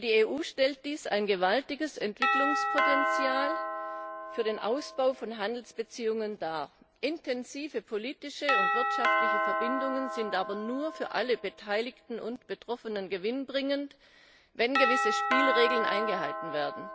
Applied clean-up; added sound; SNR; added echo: none; Doorbell; 1 dB; none.